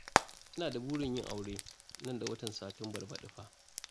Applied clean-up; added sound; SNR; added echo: none; Frying (food); -1 dB; none.